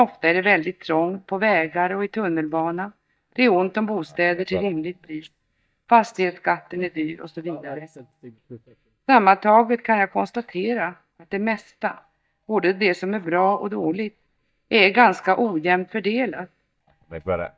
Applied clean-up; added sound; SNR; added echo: neural mask model DeepFilterNet 3.